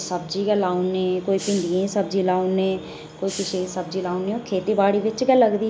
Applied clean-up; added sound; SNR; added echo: none; Hiss + Musical instrument; 18 dB; none.